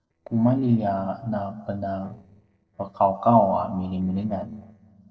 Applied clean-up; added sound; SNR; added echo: neural separator model SepFormer DNS4.